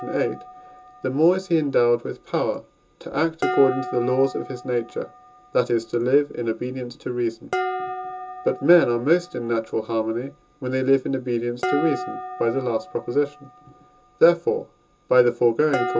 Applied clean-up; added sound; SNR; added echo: none; Dishes, pots, and pans; 11 dB; reverberation time 0.2 s.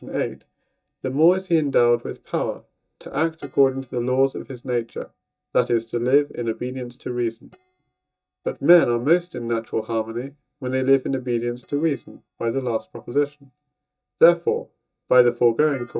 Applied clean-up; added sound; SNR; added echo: neural mask model DeepFilterNet 3.